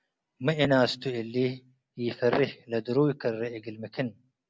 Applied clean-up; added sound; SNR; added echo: none; none; none; none.